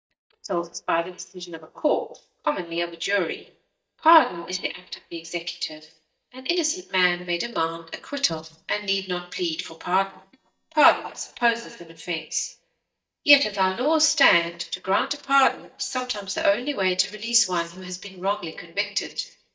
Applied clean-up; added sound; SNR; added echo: neural mask model DeepFilterNet 3.